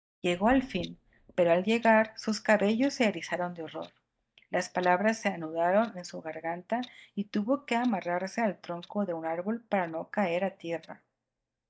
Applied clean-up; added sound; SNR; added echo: neural mask model DeepFilterNet 3.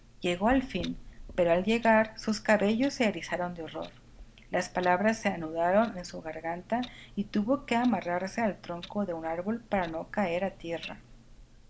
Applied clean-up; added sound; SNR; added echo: none; Clock; 19 dB; none.